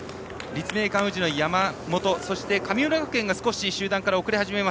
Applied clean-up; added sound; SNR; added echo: none; none; none; none.